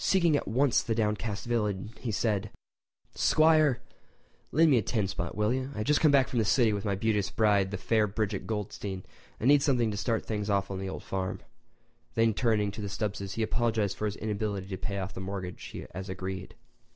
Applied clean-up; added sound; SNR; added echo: none; none; none; none.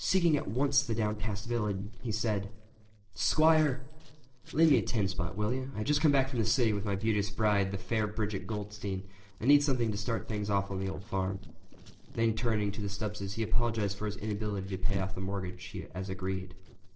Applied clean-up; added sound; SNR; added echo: neural separator model SepFormer DNS4.